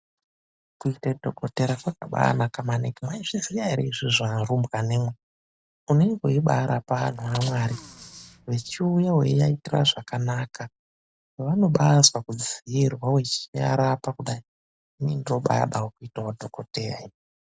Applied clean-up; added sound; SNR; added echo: none; Bicycle; 17 dB; none.